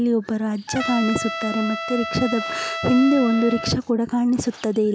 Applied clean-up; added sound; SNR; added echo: none; Trumpet; 8 dB; none.